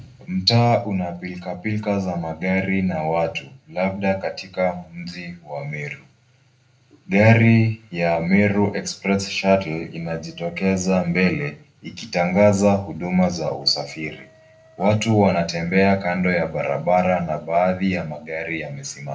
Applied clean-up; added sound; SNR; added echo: neural separator model SepFormer DNS4.